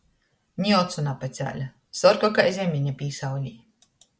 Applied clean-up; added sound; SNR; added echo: none; none; none; none.